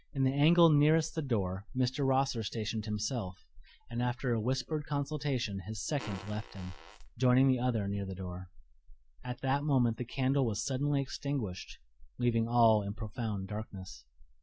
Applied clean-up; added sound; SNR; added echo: none; Fart; 16 dB; none.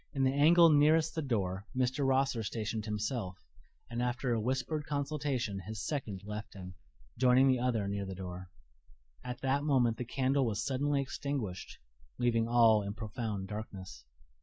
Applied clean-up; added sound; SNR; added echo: neural mask model Resemble Enhance denoiser.